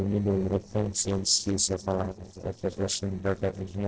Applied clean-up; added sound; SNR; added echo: neural separator model SepFormer DNS4.